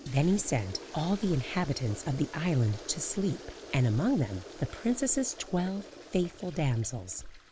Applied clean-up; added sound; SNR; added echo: none; Toilet flush; 16 dB; none.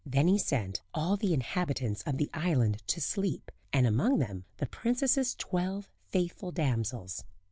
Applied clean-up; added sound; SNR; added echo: none; none; none; none.